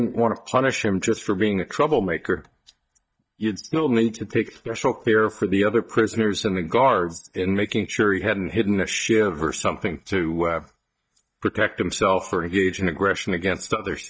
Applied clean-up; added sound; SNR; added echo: neural mask model DeepFilterNet 3.